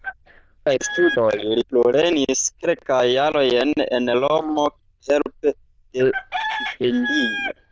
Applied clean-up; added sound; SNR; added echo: neural diffusion model UNIVERSE++.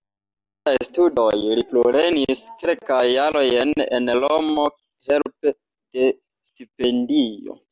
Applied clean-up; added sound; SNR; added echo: none; none; none; none.